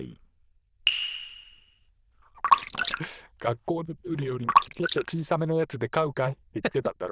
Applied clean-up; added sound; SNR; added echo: neural diffusion model UNIVERSE++.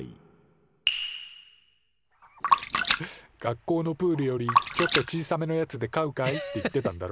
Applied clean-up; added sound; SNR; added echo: none; Splash, splatter; 0 dB; none.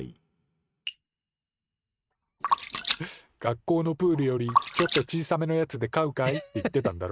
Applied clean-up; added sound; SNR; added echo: neural mask model RNNoise.